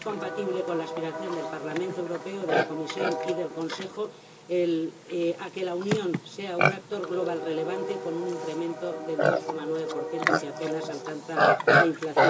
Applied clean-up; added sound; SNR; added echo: none; Livestock, farm animals, working animals; -3 dB; reverberation time 0.2 s.